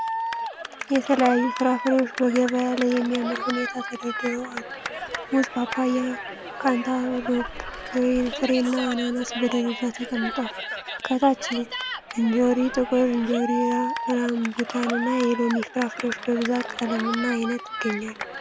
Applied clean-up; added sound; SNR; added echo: none; Cheering; 8 dB; none.